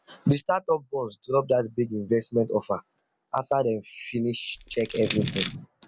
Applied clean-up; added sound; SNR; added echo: none; Crushing; 3 dB; none.